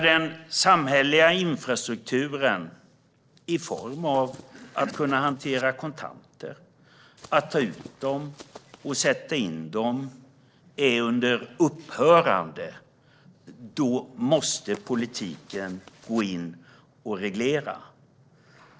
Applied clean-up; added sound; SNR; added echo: neural separator model SepFormer DNS4.